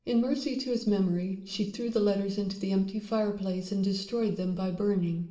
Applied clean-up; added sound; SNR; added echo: none; none; none; reverberation time 1.9 s.